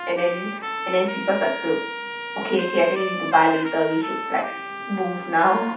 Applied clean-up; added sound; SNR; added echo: none; Trumpet; 8 dB; reverberation time 0.7 s.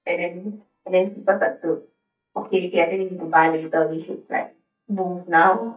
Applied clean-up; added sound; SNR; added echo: neural mask model DeepFilterNet 3.